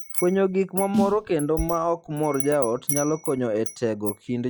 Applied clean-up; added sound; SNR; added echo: classical method log-MMSE.